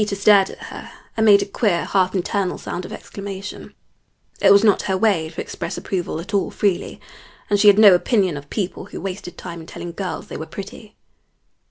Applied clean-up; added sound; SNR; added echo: none; none; none; none.